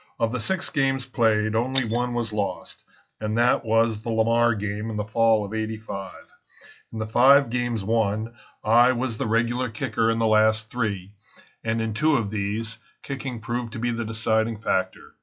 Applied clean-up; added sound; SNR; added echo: classical method log-MMSE.